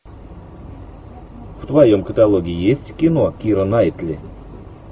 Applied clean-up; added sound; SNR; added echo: none; none; none; none.